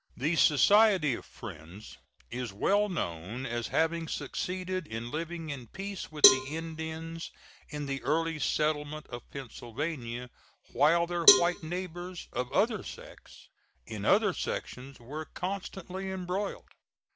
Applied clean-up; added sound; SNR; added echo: none; Cowbell; -1 dB; none.